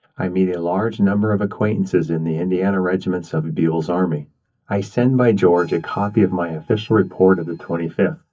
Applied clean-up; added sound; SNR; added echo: neural mask model DeepFilterNet 3.